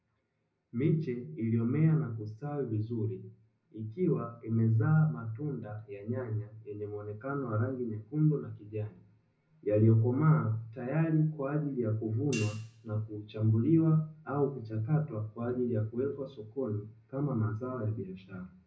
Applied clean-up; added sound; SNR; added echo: none; Hi-hat; 17 dB; reverberation time 0.4 s.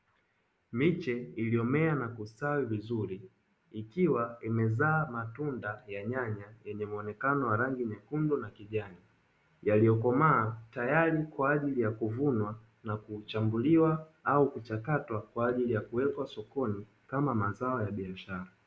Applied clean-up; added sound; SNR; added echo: none; none; none; none.